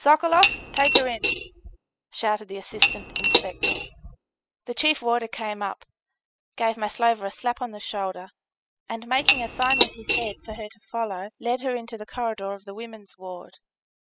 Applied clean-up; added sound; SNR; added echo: classical method spectral subtraction.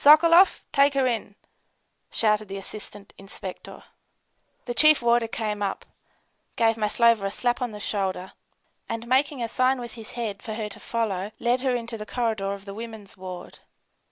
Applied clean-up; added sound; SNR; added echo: none; none; none; none.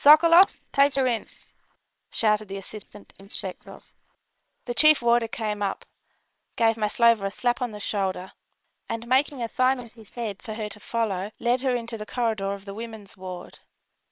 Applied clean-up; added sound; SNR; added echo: neural separator model SepFormer WHAM!.